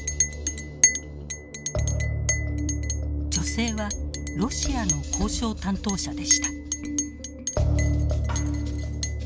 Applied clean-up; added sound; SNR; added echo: none; Chink, clink; 4 dB; none.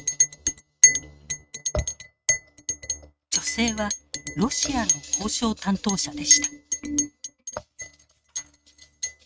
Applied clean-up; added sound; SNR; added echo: neural mask model RNNoise.